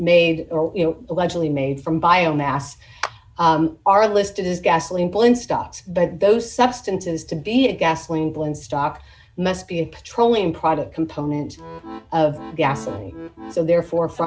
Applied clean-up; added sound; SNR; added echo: none; Clapping + Accordion; 16 dB; none.